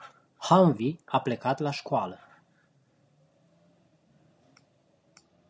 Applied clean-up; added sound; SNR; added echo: none; none; none; none.